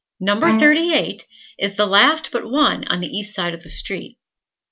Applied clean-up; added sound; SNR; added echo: none; Bowed string instrument; 6 dB; none.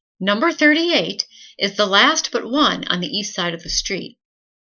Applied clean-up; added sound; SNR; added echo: neural mask model Resemble Enhance denoiser.